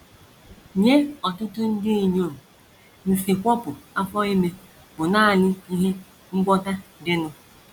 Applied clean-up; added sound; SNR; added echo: none; none; none; none.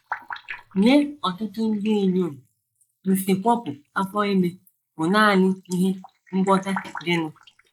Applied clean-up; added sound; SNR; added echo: neural mask model Resemble Enhance denoiser.